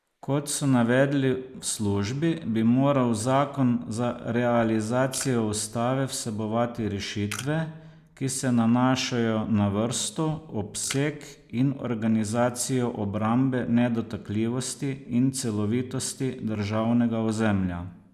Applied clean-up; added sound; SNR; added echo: neural mask model Resemble Enhance denoiser.